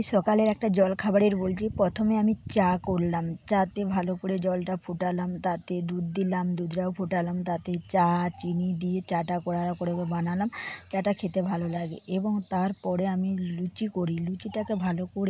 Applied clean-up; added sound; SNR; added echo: none; none; none; none.